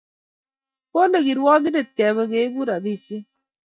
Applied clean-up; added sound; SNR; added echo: neural mask model DeepFilterNet 3.